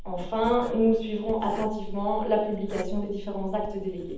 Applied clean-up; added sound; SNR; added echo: none; Writing; 8 dB; reverberation time 0.8 s.